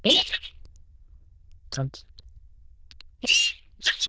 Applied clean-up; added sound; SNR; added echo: neural diffusion model UNIVERSE++.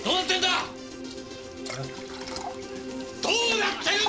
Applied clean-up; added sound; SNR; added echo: none; Liquid; 12 dB; none.